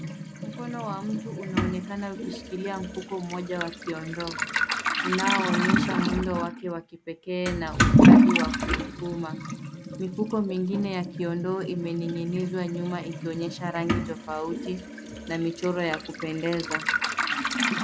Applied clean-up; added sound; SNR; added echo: none; Toilet flush / Liquid; -5 dB; none.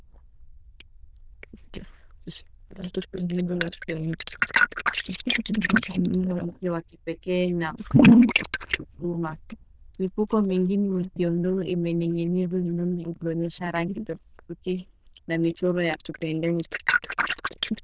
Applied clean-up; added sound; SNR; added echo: neural diffusion model UNIVERSE++.